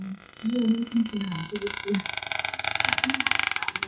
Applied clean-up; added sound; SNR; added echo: classical method WPE with log-MMSE.